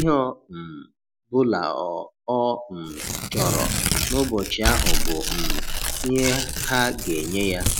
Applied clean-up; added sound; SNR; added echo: none; Tearing; 0 dB; none.